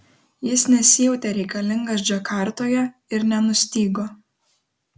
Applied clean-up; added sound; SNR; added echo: none; none; none; none.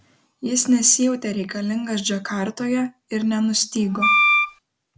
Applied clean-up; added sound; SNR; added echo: none; Wind instrument, woodwind instrument; -4 dB; none.